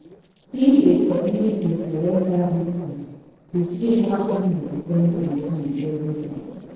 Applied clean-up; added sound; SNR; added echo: neural separator model SepFormer DNS4.